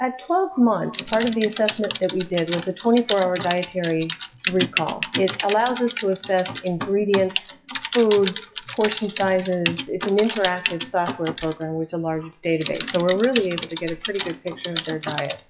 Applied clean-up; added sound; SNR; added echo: classical method WPE with log-MMSE.